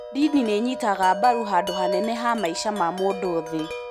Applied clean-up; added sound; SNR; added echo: none; Wind chime; 8 dB; none.